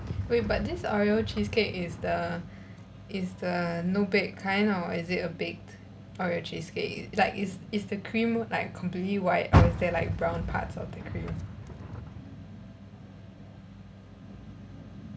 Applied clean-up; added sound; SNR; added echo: none; Car; 4 dB; none.